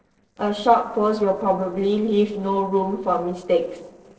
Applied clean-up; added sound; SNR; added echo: neural separator model SepFormer DNS4.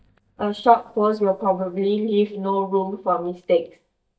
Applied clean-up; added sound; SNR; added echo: neural mask model DeepFilterNet 3.